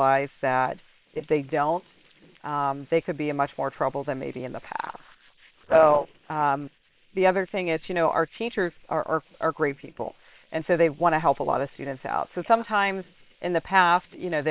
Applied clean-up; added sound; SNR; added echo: neural separator model SepFormer WHAM!.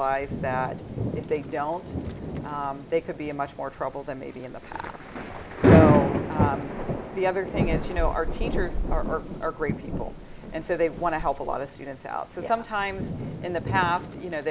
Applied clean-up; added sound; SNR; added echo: none; Thunder / Rain; -2 dB; none.